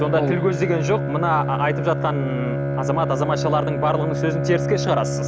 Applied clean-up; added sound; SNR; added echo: none; Bowed string instrument; 1 dB; none.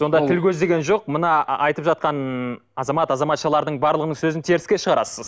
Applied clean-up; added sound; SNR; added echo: none; none; none; none.